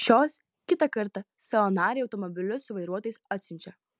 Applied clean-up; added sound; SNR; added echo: none; none; none; none.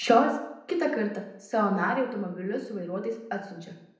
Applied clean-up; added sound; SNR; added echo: none; none; none; reverberation time 0.7 s.